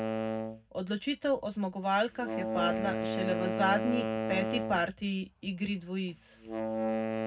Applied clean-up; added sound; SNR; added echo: none; Wind instrument, woodwind instrument; 2 dB; reverberation time 0.3 s.